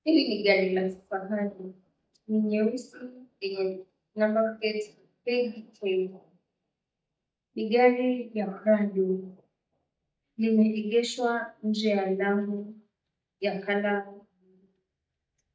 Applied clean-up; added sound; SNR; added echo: neural mask model DeepFilterNet 3.